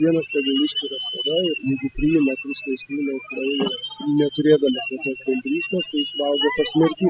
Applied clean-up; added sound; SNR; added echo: classical method spectral subtraction.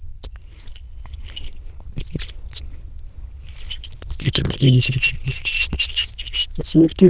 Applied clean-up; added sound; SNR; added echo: neural diffusion model UNIVERSE++.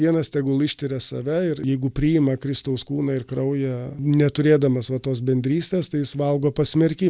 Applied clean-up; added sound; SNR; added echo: none; none; none; none.